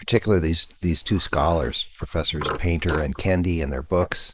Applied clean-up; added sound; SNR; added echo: neural mask model Resemble Enhance denoiser.